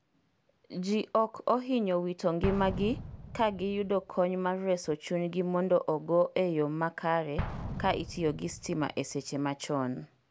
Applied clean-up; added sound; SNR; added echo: none; Explosion; 13 dB; none.